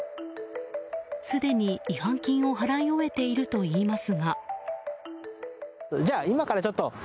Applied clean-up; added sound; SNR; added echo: none; none; none; none.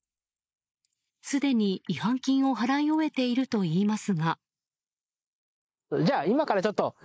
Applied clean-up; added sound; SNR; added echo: neural mask model Resemble Enhance denoiser.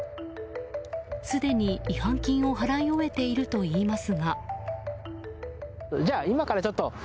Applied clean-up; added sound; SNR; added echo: none; Engine / Car; 12 dB; none.